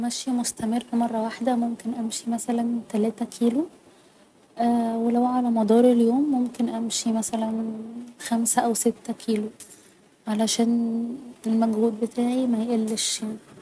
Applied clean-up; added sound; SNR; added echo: none; Coin (dropping); 17 dB; none.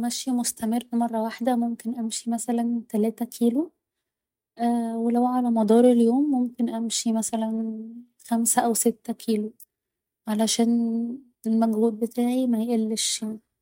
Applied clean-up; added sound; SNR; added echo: neural mask model DeepFilterNet 3.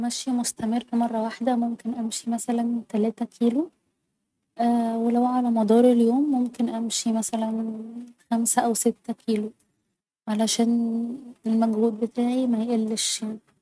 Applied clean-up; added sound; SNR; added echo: neural mask model RNNoise.